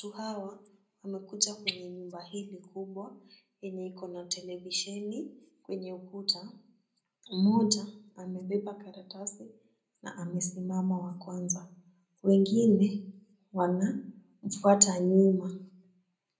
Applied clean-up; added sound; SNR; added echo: none; none; none; reverberation time 0.5 s.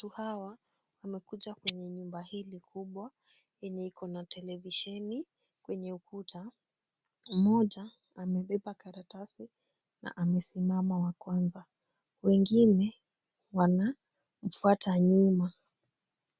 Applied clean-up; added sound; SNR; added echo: none; none; none; none.